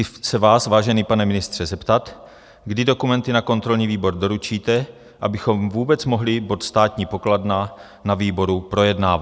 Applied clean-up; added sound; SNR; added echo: none; none; none; none.